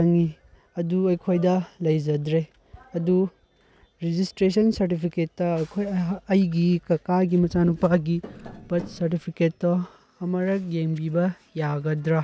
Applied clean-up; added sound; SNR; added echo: none; Tap; 17 dB; none.